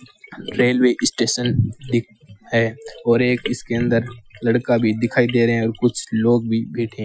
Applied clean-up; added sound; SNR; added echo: classical method Wiener filter.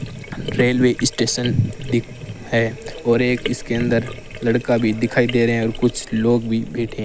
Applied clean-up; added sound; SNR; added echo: none; Sink (filling or washing); 14 dB; none.